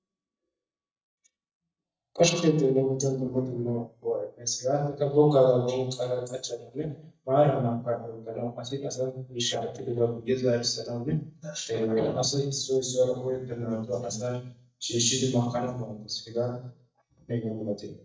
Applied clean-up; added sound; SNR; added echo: neural mask model DeepFilterNet 3.